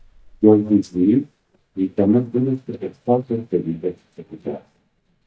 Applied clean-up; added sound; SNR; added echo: neural mask model DeepFilterNet 3.